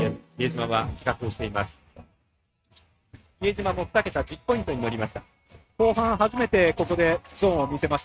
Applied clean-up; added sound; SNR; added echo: neural mask model RNNoise.